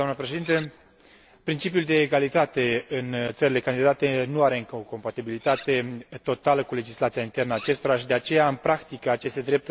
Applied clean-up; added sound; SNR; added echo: none; Cutlery, silverware; 17 dB; none.